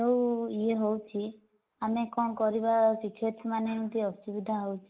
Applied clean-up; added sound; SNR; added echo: neural mask model Resemble Enhance denoiser.